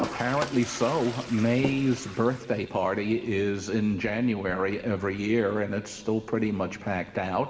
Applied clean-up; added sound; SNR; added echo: none; Toilet flush; 14 dB; reverberation time 1.8 s.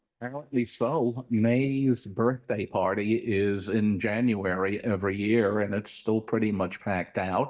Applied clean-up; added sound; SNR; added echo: neural mask model DeepFilterNet 3.